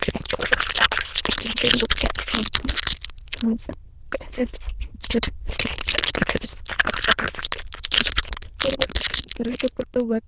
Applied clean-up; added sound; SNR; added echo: neural diffusion model UNIVERSE++.